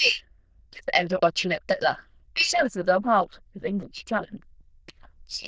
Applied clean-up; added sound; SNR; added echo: neural diffusion model UNIVERSE++.